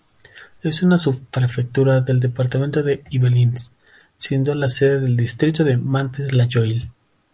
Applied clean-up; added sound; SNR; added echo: none; none; none; none.